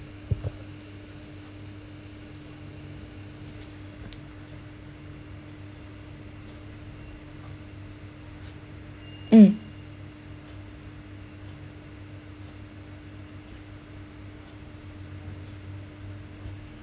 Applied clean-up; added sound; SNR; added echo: none; none; none; none.